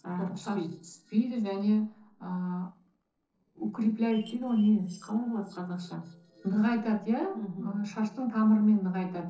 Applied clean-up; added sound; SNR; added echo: neural separator model SepFormer DNS4.